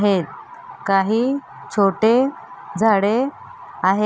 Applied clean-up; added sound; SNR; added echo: none; none; none; none.